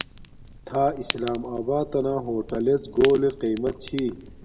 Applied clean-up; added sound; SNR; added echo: none; Fire; 14 dB; reverberation time 1.0 s.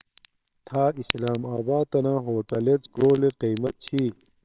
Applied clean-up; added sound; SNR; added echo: neural separator model SepFormer WHAMR!.